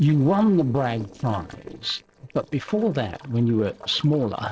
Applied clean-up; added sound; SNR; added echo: neural separator model SepFormer DNS4.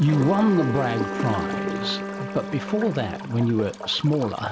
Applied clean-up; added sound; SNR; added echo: none; Bowed string instrument + Toilet flush / Gurgling; 7 dB; none.